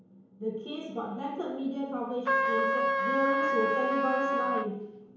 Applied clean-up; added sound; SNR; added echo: none; Trumpet; -5 dB; reverberation time 1.0 s.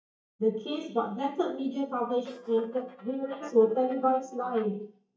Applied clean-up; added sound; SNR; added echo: neural mask model DeepFilterNet 3.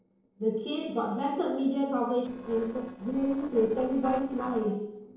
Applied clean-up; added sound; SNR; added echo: neural separator model SepFormer DNS4.